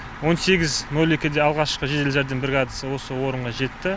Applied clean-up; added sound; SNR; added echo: none; none; none; none.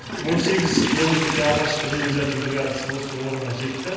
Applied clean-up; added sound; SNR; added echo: none; Toilet flush / Water; 2 dB; reverberation time 1.1 s.